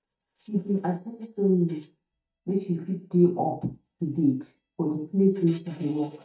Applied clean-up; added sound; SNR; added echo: neural mask model DeepFilterNet 3.